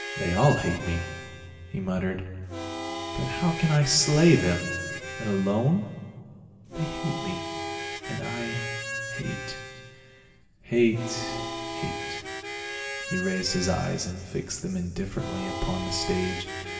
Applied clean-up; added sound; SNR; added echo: none; Harmonica; 8 dB; reverberation time 2.8 s.